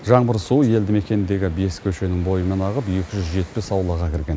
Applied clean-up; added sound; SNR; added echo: none; none; none; none.